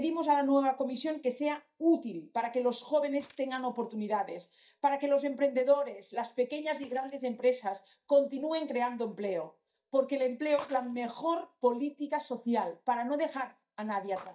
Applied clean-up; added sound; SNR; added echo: neural mask model DeepFilterNet 3.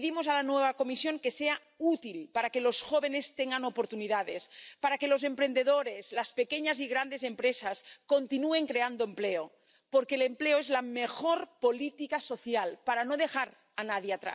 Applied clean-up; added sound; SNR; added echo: none; none; none; none.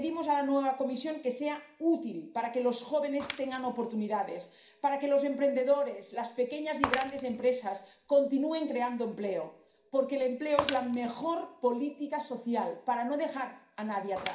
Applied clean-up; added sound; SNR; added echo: none; Shatter; 14 dB; reverberation time 0.5 s.